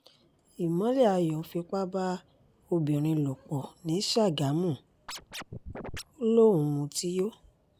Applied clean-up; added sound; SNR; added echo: none; Scratching (performance technique); 11 dB; none.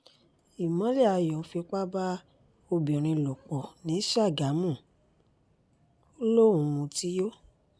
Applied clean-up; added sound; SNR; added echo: none; none; none; none.